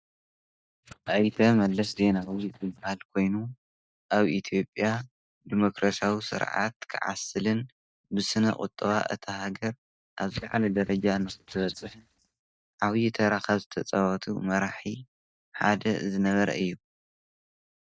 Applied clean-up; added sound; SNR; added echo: neural mask model DeepFilterNet 3.